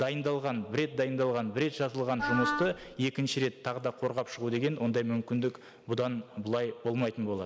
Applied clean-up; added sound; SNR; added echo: none; Wind instrument, woodwind instrument; 3 dB; none.